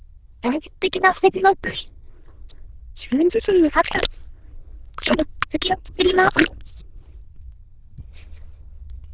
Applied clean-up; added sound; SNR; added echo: neural diffusion model UNIVERSE++.